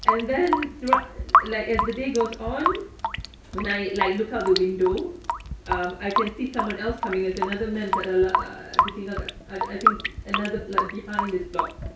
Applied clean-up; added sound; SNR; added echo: none; Drip / Sink (filling or washing) / Water tap, faucet; 0 dB; none.